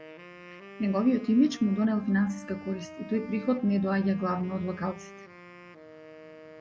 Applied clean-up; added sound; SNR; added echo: none; Wind instrument, woodwind instrument; 18 dB; none.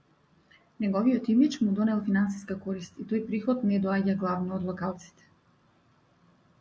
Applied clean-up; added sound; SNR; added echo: none; none; none; none.